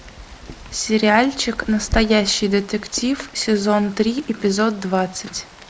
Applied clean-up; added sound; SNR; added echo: none; Rain; 14 dB; none.